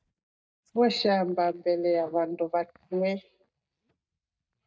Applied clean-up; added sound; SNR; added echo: neural mask model DeepFilterNet 3.